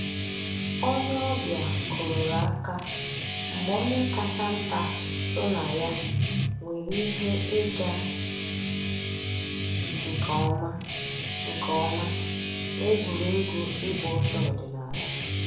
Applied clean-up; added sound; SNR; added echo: none; Guitar; -4 dB; reverberation time 0.7 s.